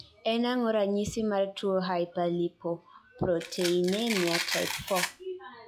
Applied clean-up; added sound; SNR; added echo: classical method log-MMSE.